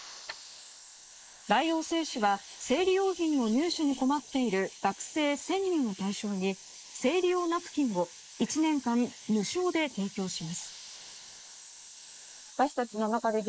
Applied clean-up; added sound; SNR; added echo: neural mask model Resemble Enhance denoiser.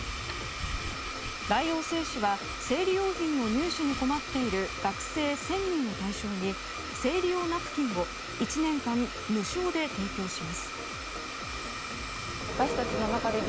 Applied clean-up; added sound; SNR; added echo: none; Domestic sounds, home sounds; 6 dB; none.